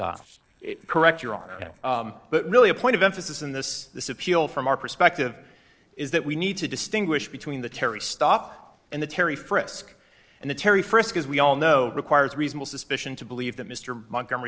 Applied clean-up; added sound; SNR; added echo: neural separator model SepFormer DNS4.